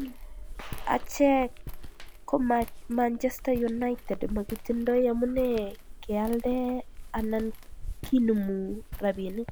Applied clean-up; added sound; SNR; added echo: none; Walk, footsteps; 10 dB; none.